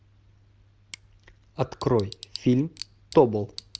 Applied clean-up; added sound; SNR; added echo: none; Tick / Bicycle; 19 dB; none.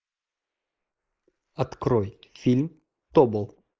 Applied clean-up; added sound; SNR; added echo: neural mask model Resemble Enhance denoiser.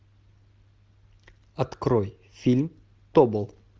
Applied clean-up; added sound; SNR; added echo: none; none; none; none.